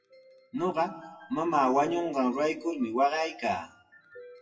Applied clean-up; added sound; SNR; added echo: classical method WPE with log-MMSE.